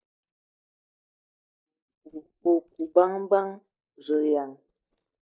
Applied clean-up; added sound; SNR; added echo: neural mask model DeepFilterNet 3.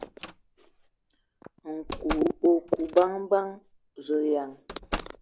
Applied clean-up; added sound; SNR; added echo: none; Slam; 13 dB; none.